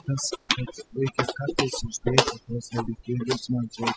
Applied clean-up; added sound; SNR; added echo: classical method spectral subtraction.